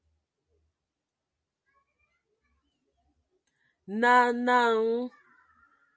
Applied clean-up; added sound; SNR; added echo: none; none; none; none.